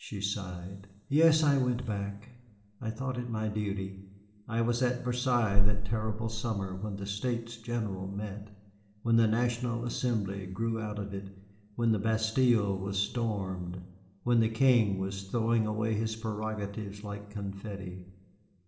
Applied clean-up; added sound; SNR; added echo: none; none; none; reverberation time 1.6 s.